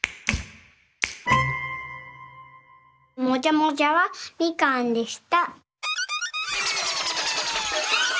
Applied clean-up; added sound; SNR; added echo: none; none; none; none.